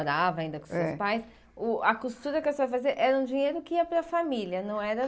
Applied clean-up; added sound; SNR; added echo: none; none; none; none.